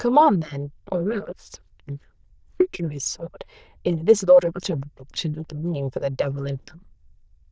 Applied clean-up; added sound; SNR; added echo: neural diffusion model UNIVERSE++.